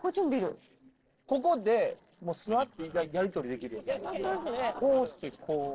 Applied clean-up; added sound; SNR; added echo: neural separator model SepFormer DNS4.